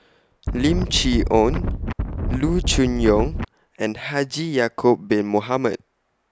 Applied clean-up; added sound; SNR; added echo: none; Wind; 2 dB; none.